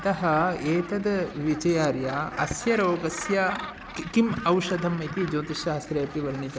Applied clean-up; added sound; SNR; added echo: none; Gull, seagull; 14 dB; none.